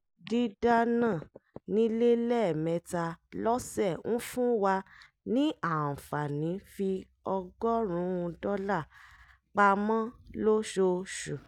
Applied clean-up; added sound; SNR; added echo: none; none; none; none.